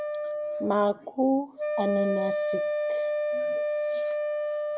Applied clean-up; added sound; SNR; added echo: none; Wind instrument, woodwind instrument; -2 dB; none.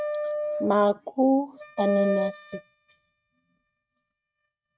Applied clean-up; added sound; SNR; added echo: neural mask model RNNoise.